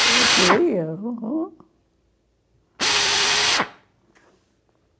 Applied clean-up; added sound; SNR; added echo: none; Drill; -5 dB; none.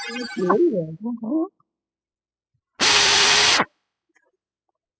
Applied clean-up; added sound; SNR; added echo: classical method spectral subtraction.